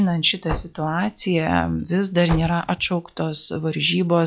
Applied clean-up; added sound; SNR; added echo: classical method log-MMSE.